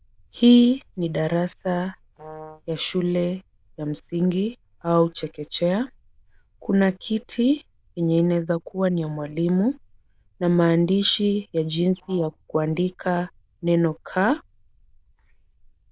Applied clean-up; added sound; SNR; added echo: neural diffusion model UNIVERSE++.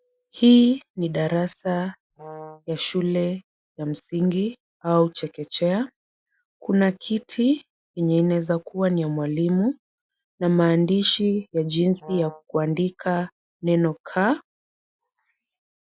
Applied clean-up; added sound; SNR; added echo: classical method Wiener filter.